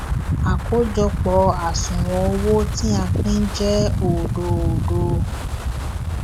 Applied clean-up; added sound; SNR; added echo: none; Wind; -1 dB; none.